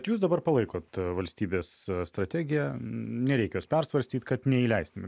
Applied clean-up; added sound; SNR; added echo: none; none; none; none.